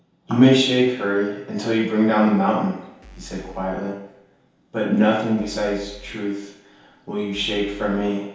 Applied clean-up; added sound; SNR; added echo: none; Bass drum / Keyboard (musical); 20 dB; reverberation time 0.8 s.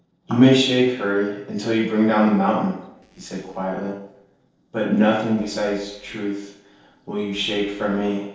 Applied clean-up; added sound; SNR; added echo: neural separator model SepFormer DNS4.